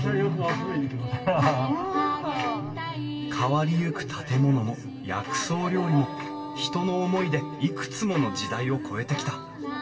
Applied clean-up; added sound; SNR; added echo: none; none; none; reverberation time 2.2 s.